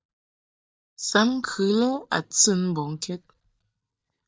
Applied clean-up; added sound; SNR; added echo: neural mask model DeepFilterNet 3.